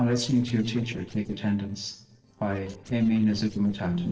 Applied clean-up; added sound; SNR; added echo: neural separator model SepFormer DNS4.